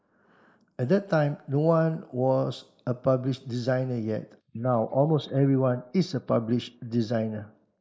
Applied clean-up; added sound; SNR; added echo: neural mask model Resemble Enhance denoiser.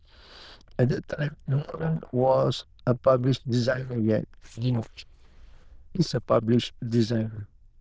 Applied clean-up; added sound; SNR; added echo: neural diffusion model UNIVERSE++.